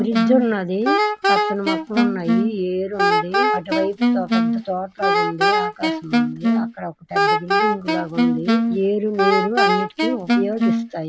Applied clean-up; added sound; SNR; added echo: none; Wind instrument, woodwind instrument; -4 dB; none.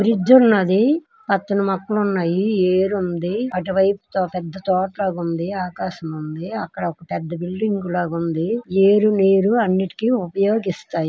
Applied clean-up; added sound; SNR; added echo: none; none; none; none.